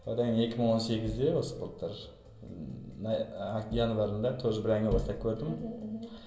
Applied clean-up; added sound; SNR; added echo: none; none; none; reverberation time 0.2 s.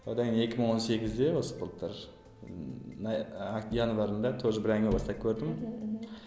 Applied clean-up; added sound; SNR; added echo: none; none; none; none.